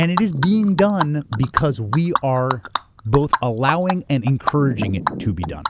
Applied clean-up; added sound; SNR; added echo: none; Animal; 6 dB; none.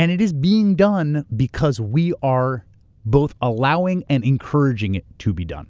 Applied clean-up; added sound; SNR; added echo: none; none; none; none.